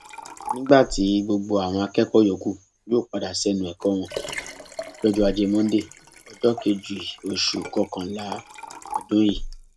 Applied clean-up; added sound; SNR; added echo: none; Liquid; 14 dB; none.